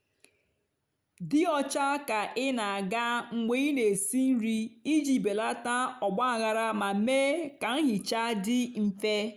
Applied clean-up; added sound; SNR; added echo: none; none; none; none.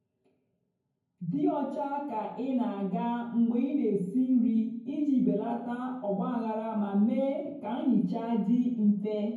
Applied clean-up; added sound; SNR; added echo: none; none; none; reverberation time 0.9 s.